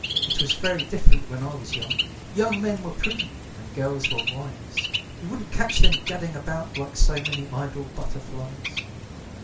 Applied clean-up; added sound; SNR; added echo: none; Bird; 8 dB; reverberation time 0.3 s.